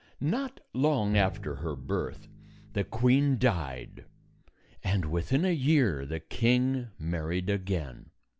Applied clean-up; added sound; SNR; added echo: none; Bowed string instrument; 12 dB; none.